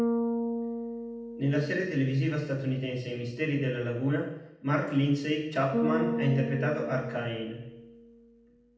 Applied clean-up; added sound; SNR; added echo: none; Bass guitar; 5 dB; reverberation time 0.8 s.